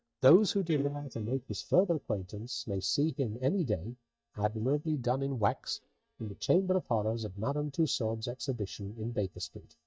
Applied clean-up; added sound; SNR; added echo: neural mask model DeepFilterNet 3.